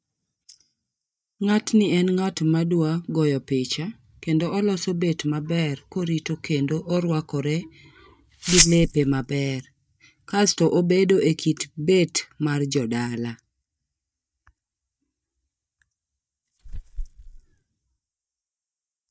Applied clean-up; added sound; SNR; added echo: neural mask model DeepFilterNet 3.